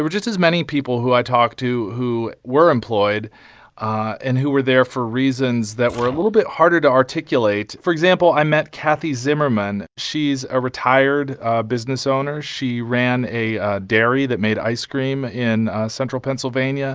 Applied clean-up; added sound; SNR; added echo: neural mask model DeepFilterNet 3.